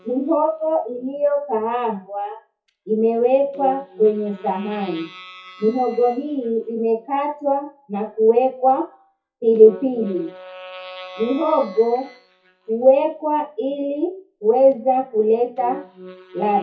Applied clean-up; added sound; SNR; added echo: classical method WPE with log-MMSE.